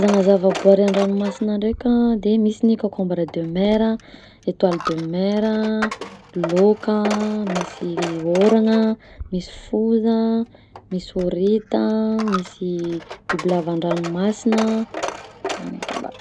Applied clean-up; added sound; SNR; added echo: none; Coin (dropping); 12 dB; none.